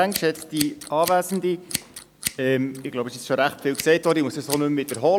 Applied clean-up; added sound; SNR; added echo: none; Scissors; 13 dB; none.